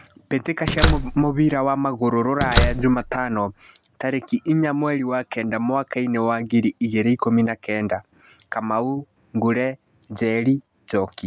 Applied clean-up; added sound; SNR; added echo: none; Slam; 2 dB; none.